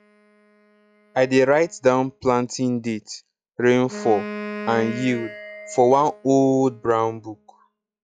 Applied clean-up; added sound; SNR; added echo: classical method log-MMSE.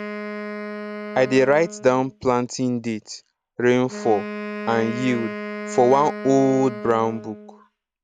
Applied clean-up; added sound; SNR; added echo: none; Wind instrument, woodwind instrument; 11 dB; none.